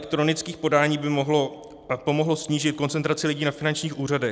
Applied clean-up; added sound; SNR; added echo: none; none; none; none.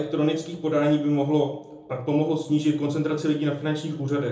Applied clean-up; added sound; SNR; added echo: none; none; none; reverberation time 0.9 s.